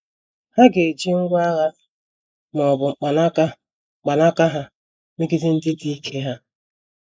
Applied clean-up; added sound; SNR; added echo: neural mask model Resemble Enhance denoiser.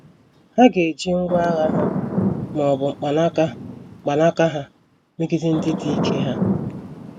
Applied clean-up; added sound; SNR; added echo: none; Thunder / Rain; 5 dB; none.